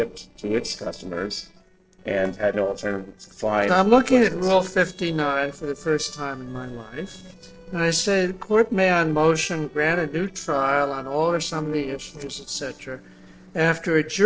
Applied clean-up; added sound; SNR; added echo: neural separator model SepFormer DNS4.